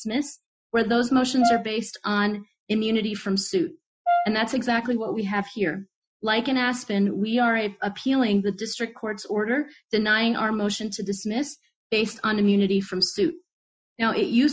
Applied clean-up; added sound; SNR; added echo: classical method Wiener filter.